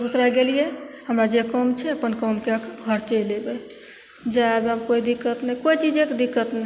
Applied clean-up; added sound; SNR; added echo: none; none; none; none.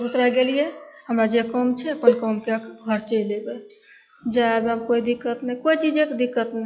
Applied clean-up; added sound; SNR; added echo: classical method log-MMSE.